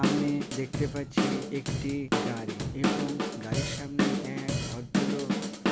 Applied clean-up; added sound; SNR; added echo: none; Drum / Drum kit; -5 dB; none.